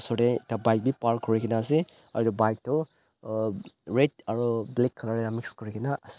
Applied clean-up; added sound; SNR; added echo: none; none; none; none.